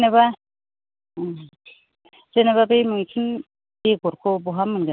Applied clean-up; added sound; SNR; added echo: none; none; none; none.